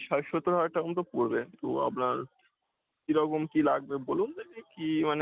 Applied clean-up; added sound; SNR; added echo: none; none; none; none.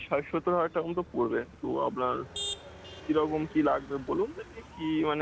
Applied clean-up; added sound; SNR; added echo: none; Motor vehicle (road); 15 dB; none.